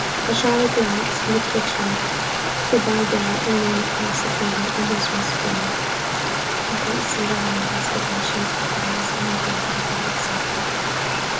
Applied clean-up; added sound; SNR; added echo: none; Stream; -3 dB; reverberation time 0.2 s.